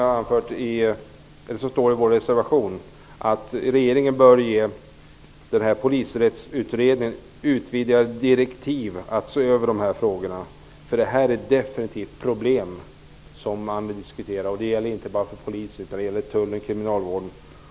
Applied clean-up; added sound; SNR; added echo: none; none; none; none.